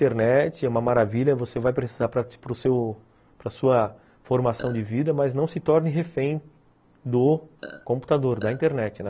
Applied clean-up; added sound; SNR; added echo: none; Burping, eructation; 17 dB; none.